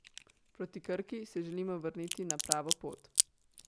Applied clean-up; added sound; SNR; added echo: none; Crack; -3 dB; none.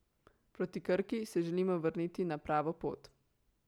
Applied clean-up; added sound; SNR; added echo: none; none; none; none.